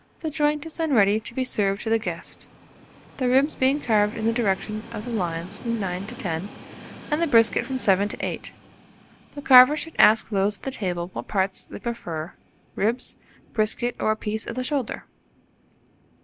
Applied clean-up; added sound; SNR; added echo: none; Train; 19 dB; none.